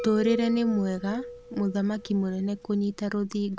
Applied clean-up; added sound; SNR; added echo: none; Chime; 13 dB; none.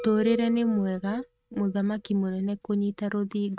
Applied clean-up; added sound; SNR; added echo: neural mask model RNNoise.